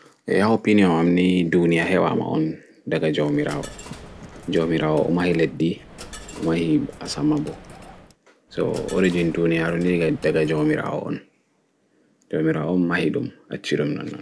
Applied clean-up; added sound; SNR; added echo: none; Coin (dropping); 19 dB; none.